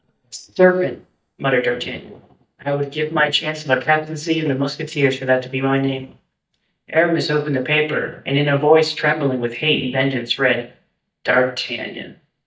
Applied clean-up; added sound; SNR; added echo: neural mask model DeepFilterNet 3.